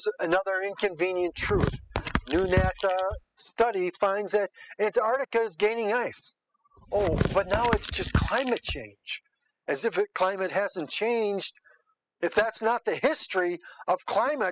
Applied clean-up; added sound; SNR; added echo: classical method spectral subtraction.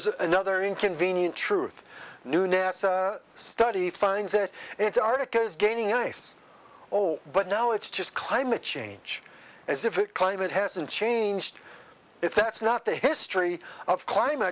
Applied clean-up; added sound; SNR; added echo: none; none; none; none.